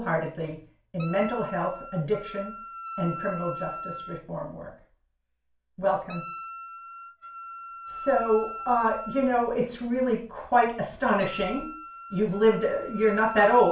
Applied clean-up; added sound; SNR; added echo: none; Wind instrument, woodwind instrument; 13 dB; reverberation time 0.4 s.